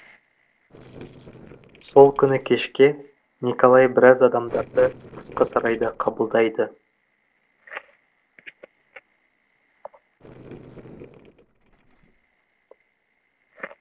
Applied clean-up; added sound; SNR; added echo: neural separator model SepFormer DNS4.